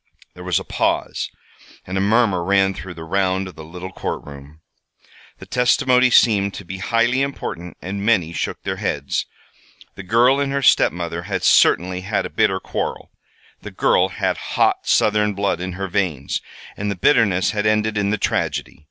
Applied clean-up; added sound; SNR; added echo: none; none; none; none.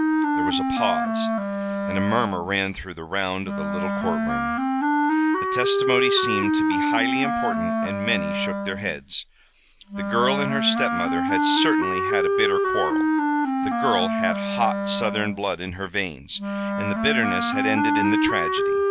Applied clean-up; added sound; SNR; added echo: none; Wind instrument, woodwind instrument; -3 dB; none.